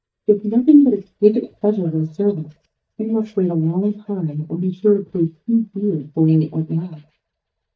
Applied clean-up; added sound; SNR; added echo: neural mask model DeepFilterNet 3.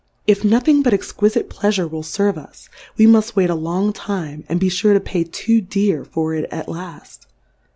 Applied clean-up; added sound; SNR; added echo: none; none; none; none.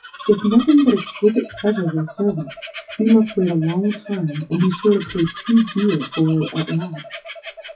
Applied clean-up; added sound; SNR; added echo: classical method WPE with log-MMSE.